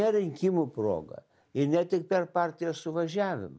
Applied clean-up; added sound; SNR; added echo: none; none; none; none.